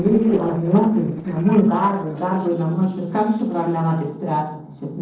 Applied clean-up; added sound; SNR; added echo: neural separator model SepFormer DNS4.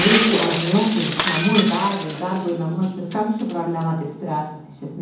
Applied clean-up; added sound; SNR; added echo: none; Shatter; 1 dB; reverberation time 1.2 s.